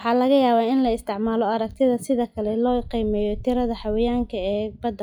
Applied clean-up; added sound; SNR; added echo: classical method log-MMSE.